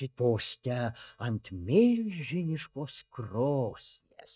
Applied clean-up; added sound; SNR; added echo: neural mask model DeepFilterNet 3.